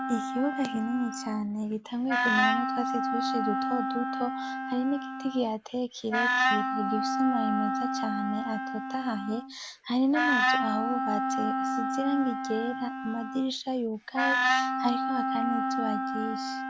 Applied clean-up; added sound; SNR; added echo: none; Wind instrument, woodwind instrument; -1 dB; none.